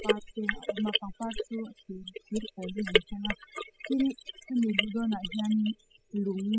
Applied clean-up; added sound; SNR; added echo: classical method spectral subtraction.